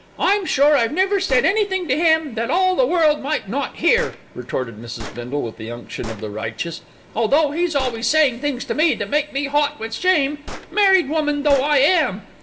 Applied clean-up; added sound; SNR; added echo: none; Gunshot, gunfire; 18 dB; reverberation time 1.0 s.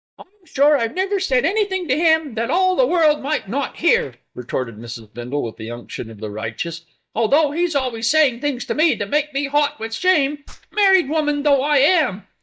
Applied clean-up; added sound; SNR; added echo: neural mask model DeepFilterNet 3.